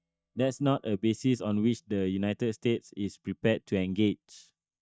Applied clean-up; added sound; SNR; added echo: neural mask model DeepFilterNet 3.